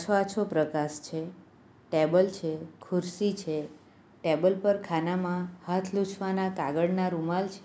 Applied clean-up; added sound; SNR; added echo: none; none; none; none.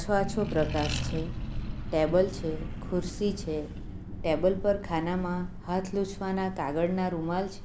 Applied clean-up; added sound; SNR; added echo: none; Accelerating, revving, vroom; 6 dB; none.